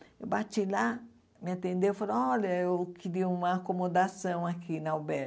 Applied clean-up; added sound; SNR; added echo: none; none; none; none.